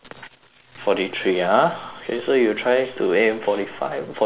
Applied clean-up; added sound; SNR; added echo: none; none; none; none.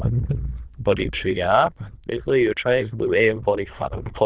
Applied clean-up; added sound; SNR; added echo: neural diffusion model UNIVERSE++.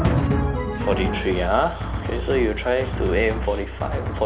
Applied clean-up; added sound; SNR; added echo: none; Drum; 0 dB; none.